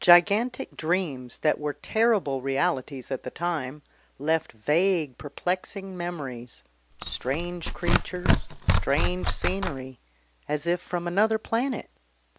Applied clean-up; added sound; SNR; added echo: none; Tearing; -2 dB; none.